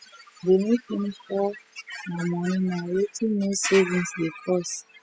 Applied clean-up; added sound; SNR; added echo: classical method spectral subtraction.